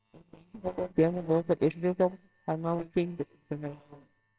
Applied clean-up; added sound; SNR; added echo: neural separator model SepFormer WHAMR!.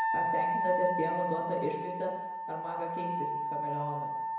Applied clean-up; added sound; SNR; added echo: none; Wind instrument, woodwind instrument; -2 dB; reverberation time 1.0 s.